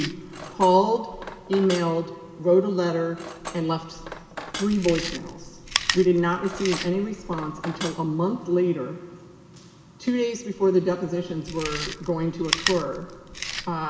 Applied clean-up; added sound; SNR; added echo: none; Cutlery, silverware + Chewing, mastication; 10 dB; none.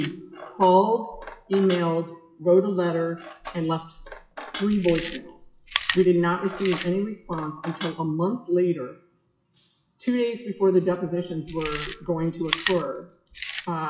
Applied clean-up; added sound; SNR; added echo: classical method log-MMSE.